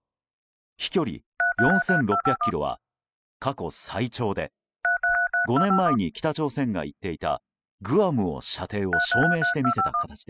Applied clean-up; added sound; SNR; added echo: classical method spectral subtraction.